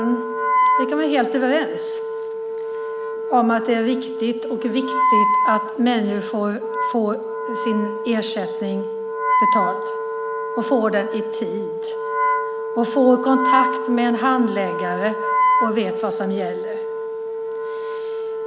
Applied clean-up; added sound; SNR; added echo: none; Wind instrument, woodwind instrument; 0 dB; none.